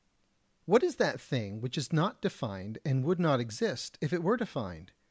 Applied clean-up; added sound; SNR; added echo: none; none; none; none.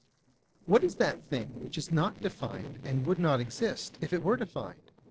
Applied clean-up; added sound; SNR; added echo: neural separator model SepFormer DNS4.